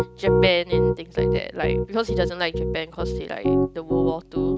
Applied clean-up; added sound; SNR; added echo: none; Piano; -5 dB; none.